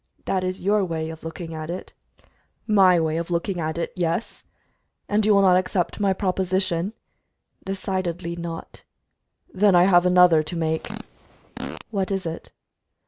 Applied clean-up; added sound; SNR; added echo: none; Fart; 14 dB; none.